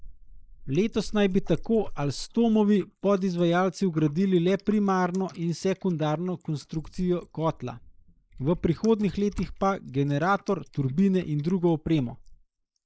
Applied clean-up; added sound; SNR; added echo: neural mask model Resemble Enhance denoiser.